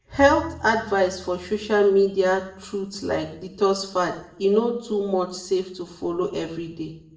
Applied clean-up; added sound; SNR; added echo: none; Bowed string instrument; 20 dB; reverberation time 0.6 s.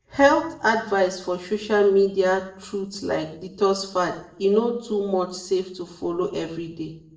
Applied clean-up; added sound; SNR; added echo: neural separator model SepFormer DNS4.